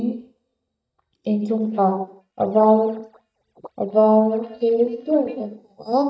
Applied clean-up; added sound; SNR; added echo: neural mask model DeepFilterNet 3.